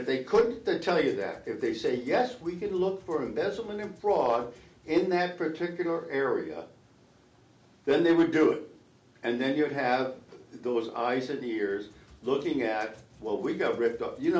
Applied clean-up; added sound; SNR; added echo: none; none; none; none.